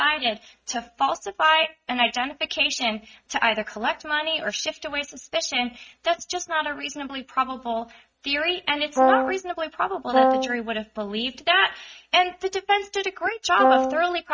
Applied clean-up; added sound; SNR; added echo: neural mask model RNNoise.